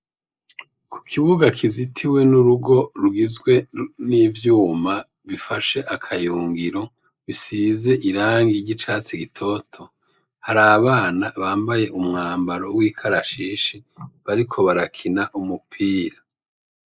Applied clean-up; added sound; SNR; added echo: neural mask model Resemble Enhance denoiser.